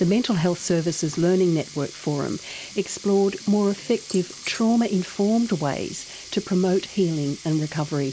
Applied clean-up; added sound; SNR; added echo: neural mask model Resemble Enhance denoiser.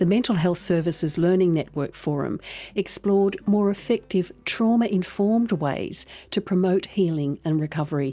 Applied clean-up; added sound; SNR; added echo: none; none; none; none.